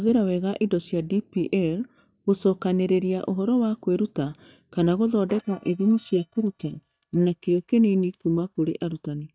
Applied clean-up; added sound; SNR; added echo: neural mask model DeepFilterNet 3.